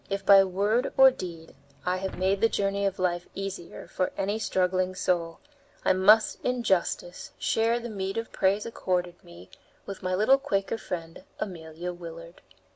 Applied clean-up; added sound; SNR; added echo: none; Boom; 18 dB; none.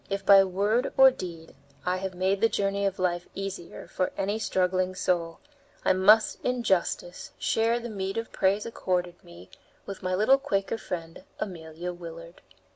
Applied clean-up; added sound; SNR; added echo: none; none; none; none.